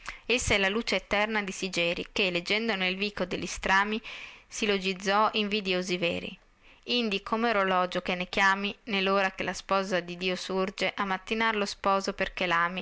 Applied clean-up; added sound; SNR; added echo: none; none; none; none.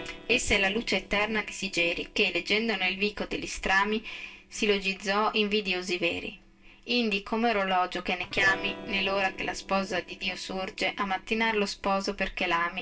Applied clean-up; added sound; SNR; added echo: neural separator model SepFormer DNS4.